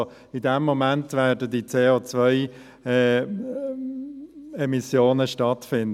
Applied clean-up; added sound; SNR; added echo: none; none; none; none.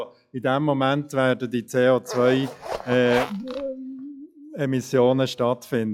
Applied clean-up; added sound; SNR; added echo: classical method log-MMSE.